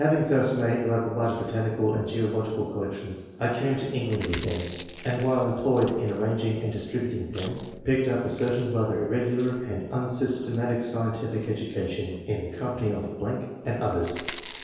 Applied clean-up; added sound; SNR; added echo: none; Chewing, mastication; 18 dB; reverberation time 1.2 s.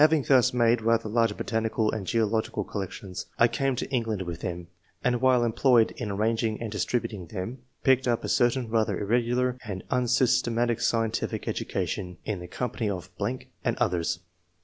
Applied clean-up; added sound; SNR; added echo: none; none; none; none.